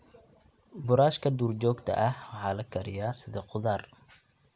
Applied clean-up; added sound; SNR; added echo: none; none; none; none.